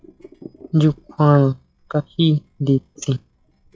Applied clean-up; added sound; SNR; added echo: classical method log-MMSE.